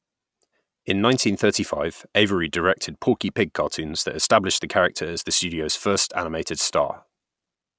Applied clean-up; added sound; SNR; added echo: none; none; none; none.